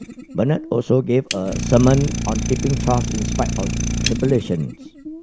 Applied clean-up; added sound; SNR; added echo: none; Idling; 4 dB; none.